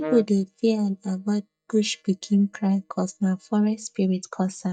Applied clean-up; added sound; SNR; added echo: neural mask model DeepFilterNet 3.